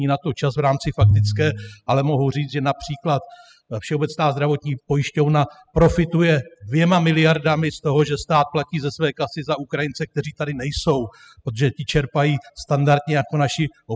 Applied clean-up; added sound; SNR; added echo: classical method spectral subtraction.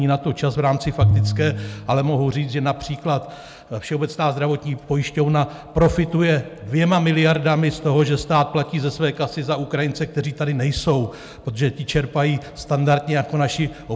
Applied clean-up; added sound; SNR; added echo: none; Piano; 2 dB; none.